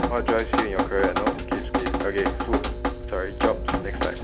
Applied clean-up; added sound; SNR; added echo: none; Drip; -2 dB; none.